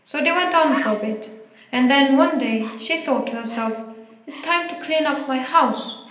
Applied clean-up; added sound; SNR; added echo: none; Bird; 19 dB; reverberation time 0.8 s.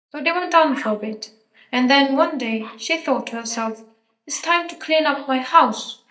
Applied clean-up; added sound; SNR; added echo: neural mask model DeepFilterNet 3.